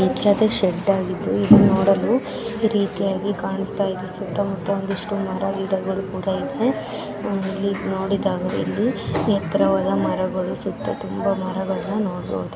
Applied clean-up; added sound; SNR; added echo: none; none; none; none.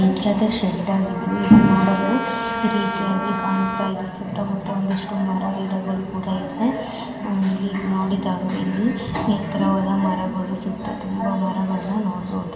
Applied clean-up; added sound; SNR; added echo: none; Wind instrument, woodwind instrument; 7 dB; reverberation time 0.9 s.